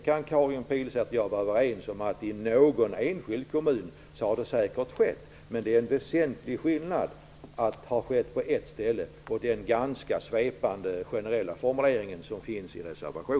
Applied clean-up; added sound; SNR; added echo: none; none; none; none.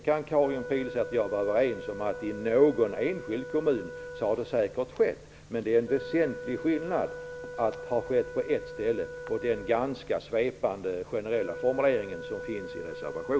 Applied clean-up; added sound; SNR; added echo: none; Wind instrument, woodwind instrument; 12 dB; none.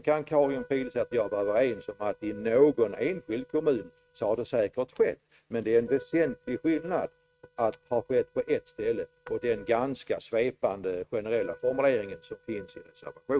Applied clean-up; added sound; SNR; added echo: neural mask model RNNoise.